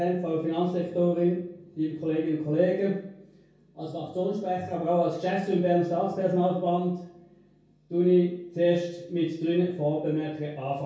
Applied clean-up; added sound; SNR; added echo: none; none; none; reverberation time 0.5 s.